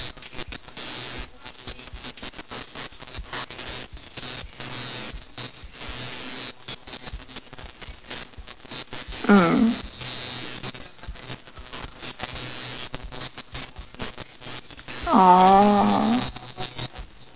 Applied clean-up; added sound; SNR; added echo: none; Drum kit; 20 dB; none.